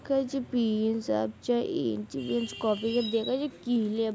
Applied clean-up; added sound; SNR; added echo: none; none; none; none.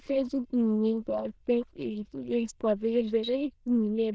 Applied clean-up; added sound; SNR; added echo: neural diffusion model UNIVERSE++.